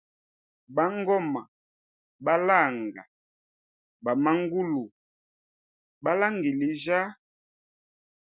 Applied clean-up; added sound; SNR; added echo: none; none; none; none.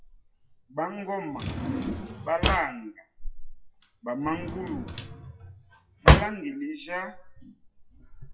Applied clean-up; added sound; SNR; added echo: classical method WPE with log-MMSE.